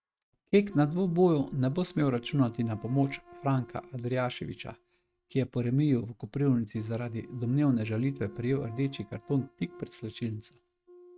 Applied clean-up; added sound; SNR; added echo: neural mask model RNNoise.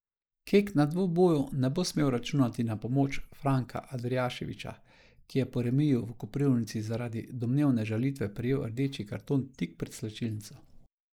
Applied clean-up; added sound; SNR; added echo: neural mask model Resemble Enhance denoiser.